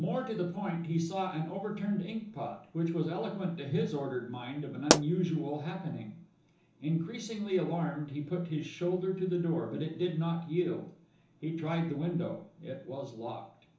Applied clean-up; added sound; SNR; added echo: none; Explosion; -1 dB; reverberation time 0.7 s.